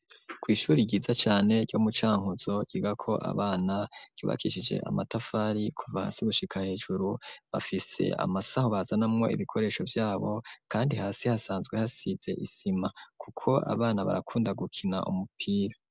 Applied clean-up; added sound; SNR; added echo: none; none; none; none.